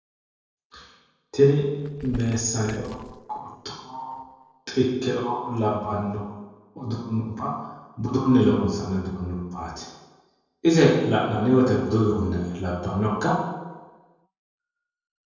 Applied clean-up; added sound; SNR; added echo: neural separator model SepFormer DNS4.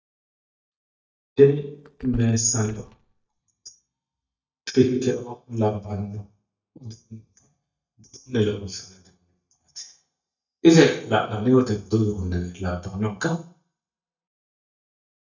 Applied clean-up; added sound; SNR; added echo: neural mask model DeepFilterNet 3.